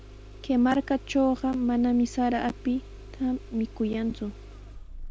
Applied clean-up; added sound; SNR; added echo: none; Engine starting; 15 dB; none.